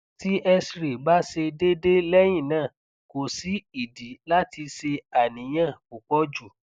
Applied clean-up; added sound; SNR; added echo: none; none; none; none.